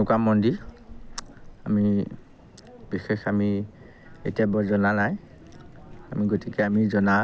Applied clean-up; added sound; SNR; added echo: none; Thunder; 20 dB; none.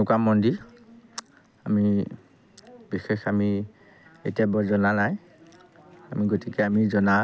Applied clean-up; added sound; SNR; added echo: none; none; none; none.